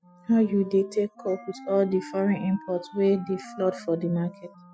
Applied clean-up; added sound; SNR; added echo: classical method spectral subtraction.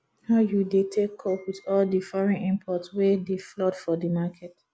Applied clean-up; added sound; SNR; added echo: none; none; none; none.